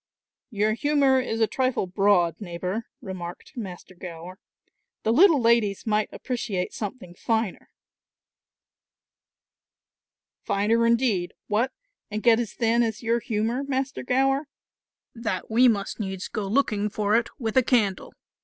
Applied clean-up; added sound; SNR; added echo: none; none; none; none.